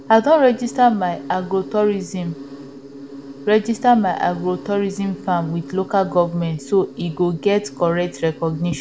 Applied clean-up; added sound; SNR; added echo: none; Insect; 16 dB; none.